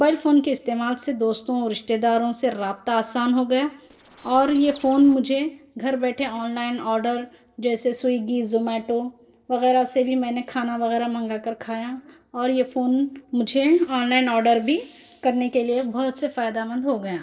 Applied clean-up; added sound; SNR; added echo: neural separator model SepFormer DNS4.